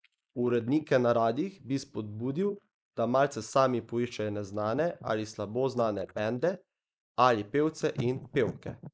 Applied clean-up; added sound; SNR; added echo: neural mask model Resemble Enhance denoiser.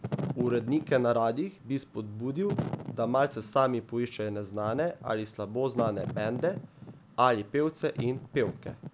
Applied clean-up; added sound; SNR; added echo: none; Wind / Fire; 10 dB; none.